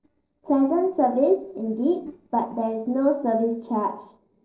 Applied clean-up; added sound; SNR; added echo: neural separator model SepFormer DNS4.